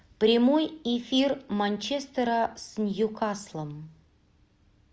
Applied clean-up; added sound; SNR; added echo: none; none; none; none.